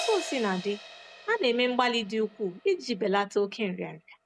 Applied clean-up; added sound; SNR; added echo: none; Crash cymbal; 14 dB; none.